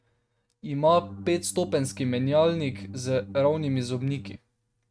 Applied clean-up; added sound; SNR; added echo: neural mask model RNNoise.